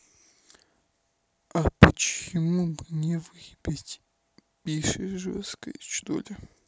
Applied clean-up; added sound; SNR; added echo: none; none; none; none.